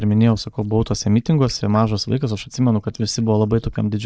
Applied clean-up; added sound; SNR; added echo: neural mask model DeepFilterNet 3.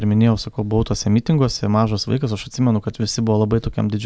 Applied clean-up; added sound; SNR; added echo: none; none; none; none.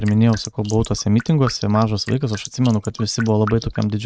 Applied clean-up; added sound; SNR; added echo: neural mask model RNNoise.